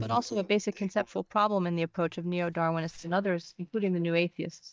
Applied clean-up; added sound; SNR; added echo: neural mask model DeepFilterNet 3.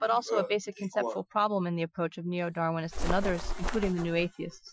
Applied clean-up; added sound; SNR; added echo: classical method Wiener filter.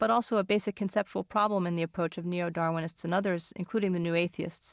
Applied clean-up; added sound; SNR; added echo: none; none; none; none.